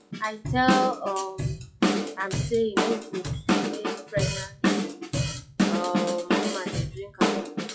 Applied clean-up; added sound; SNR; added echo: classical method WPE with log-MMSE.